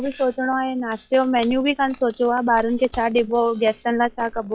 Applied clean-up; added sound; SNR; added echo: classical method log-MMSE.